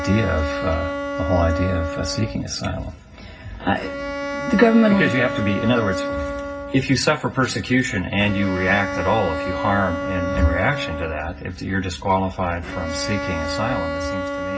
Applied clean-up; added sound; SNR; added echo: none; Bowed string instrument; 6 dB; reverberation time 0.4 s.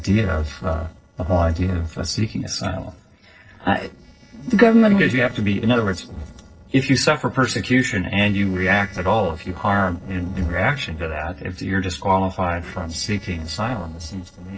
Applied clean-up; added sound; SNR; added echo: neural separator model SepFormer DNS4.